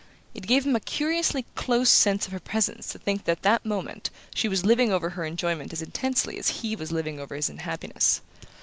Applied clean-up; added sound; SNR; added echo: none; none; none; none.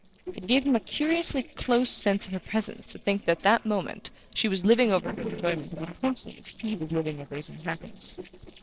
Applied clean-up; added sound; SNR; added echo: neural separator model SepFormer DNS4.